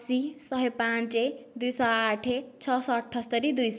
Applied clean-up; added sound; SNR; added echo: none; none; none; none.